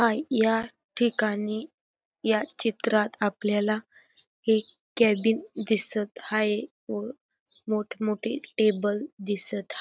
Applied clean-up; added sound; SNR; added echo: none; none; none; none.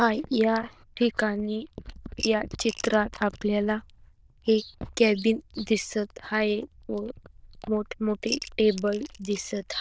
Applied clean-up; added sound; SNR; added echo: neural diffusion model UNIVERSE++.